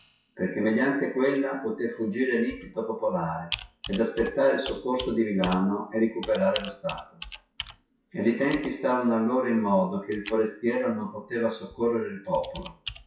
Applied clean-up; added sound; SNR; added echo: classical method WPE with log-MMSE.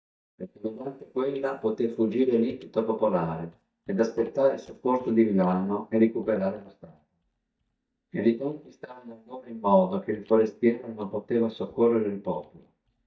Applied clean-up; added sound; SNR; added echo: neural mask model DeepFilterNet 3.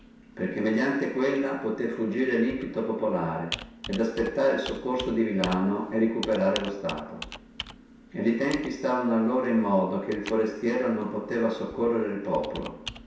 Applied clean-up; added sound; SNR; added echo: none; Computer keyboard; 16 dB; reverberation time 0.7 s.